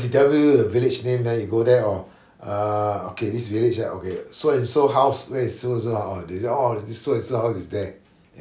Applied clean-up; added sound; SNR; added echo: none; none; none; none.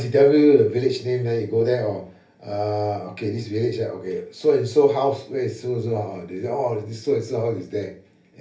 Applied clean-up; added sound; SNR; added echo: none; none; none; reverberation time 0.3 s.